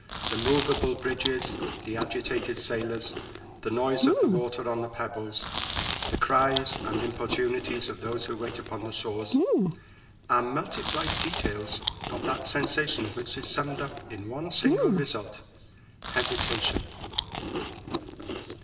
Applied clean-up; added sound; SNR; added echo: none; Chewing, mastication; 1 dB; reverberation time 1.0 s.